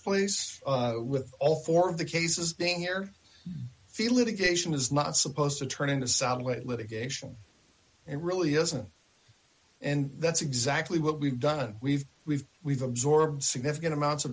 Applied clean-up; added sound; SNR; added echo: none; none; none; none.